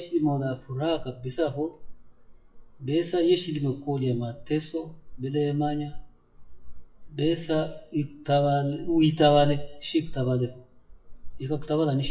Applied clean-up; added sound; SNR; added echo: classical method WPE with log-MMSE.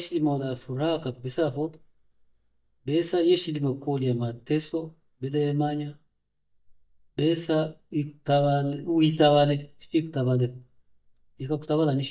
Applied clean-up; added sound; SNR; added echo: neural mask model DeepFilterNet 3.